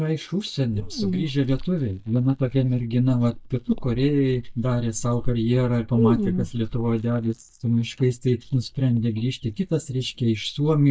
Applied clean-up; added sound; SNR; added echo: neural mask model DeepFilterNet 3.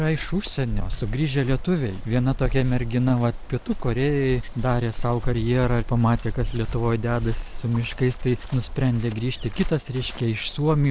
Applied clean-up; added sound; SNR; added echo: none; none; none; none.